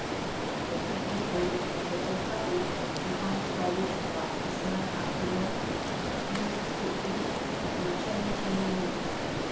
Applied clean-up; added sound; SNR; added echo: none; Stream; -4 dB; reverberation time 0.9 s.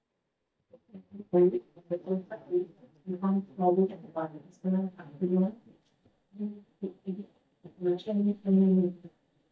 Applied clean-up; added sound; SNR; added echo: neural mask model DeepFilterNet 3.